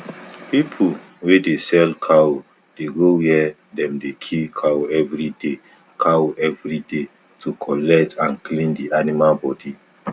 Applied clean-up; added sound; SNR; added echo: none; none; none; none.